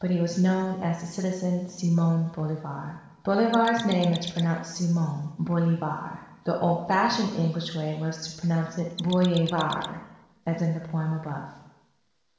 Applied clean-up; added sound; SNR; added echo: none; Mechanisms; 12 dB; reverberation time 1.1 s.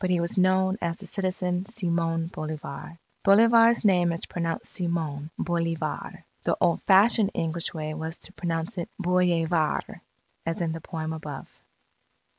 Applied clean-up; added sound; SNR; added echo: none; none; none; none.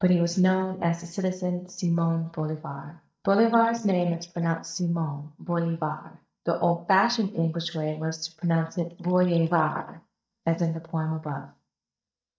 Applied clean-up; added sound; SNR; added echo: neural mask model DeepFilterNet 3.